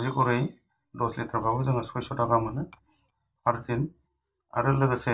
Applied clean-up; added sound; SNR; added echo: neural mask model DeepFilterNet 3.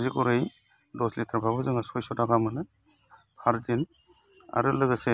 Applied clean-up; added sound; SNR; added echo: none; none; none; none.